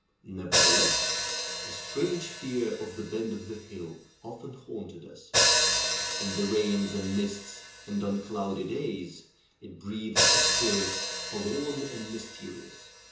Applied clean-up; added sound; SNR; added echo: none; Hi-hat; -3 dB; reverberation time 0.2 s.